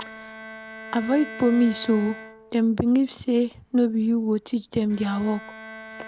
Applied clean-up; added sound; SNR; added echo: none; Bowed string instrument; 17 dB; none.